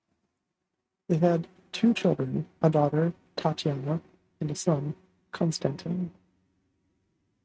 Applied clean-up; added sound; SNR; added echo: neural mask model RNNoise.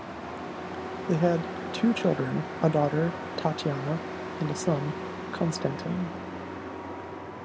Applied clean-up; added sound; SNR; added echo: none; Truck; 6 dB; none.